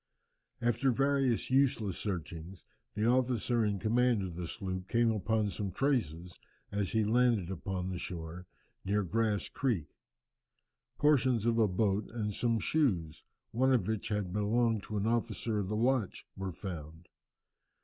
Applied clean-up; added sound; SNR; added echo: none; none; none; none.